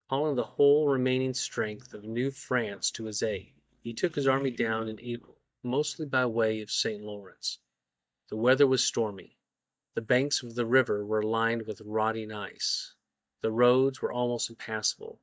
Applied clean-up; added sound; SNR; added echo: neural mask model DeepFilterNet 3.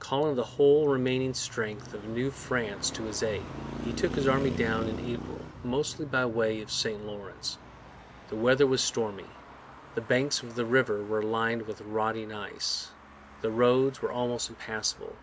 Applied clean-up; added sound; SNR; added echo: none; Traffic noise, roadway noise; 12 dB; none.